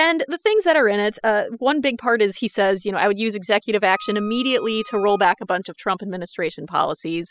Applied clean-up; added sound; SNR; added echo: classical method spectral subtraction.